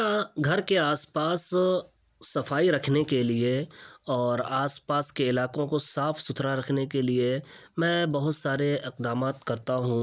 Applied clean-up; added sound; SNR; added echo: none; none; none; none.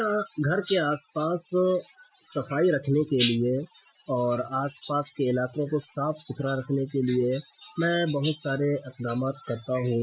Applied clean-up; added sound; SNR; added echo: classical method Wiener filter.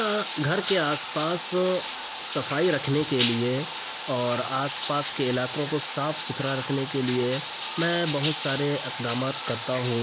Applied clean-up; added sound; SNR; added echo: none; Bathtub (filling or washing); 6 dB; none.